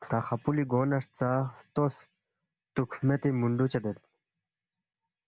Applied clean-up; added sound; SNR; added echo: none; none; none; none.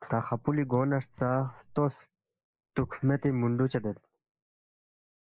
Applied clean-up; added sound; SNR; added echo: neural mask model Resemble Enhance denoiser.